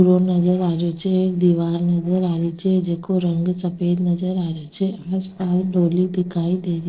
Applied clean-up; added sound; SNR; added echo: neural separator model SepFormer DNS4.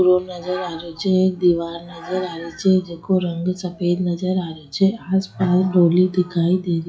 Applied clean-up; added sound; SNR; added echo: classical method WPE with log-MMSE.